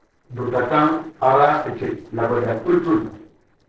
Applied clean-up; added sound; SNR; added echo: neural separator model SepFormer DNS4.